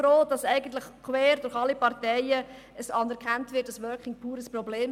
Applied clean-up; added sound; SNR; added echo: none; none; none; none.